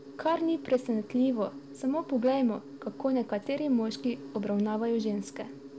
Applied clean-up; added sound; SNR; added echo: none; Insect; 15 dB; none.